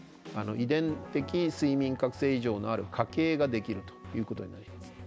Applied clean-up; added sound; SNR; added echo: none; none; none; none.